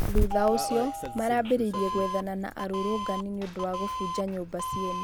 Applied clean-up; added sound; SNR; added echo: none; Doorbell; 2 dB; none.